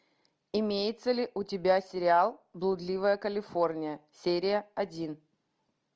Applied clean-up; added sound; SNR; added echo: none; none; none; none.